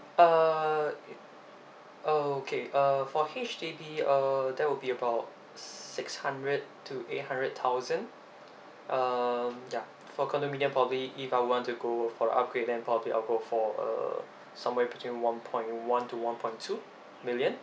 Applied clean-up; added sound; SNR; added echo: none; none; none; none.